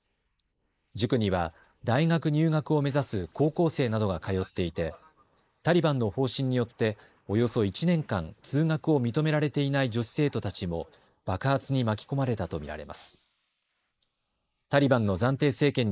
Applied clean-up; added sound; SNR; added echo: neural mask model Resemble Enhance denoiser.